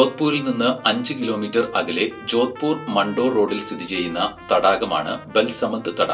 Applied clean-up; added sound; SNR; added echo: none; Trumpet; 20 dB; reverberation time 0.2 s.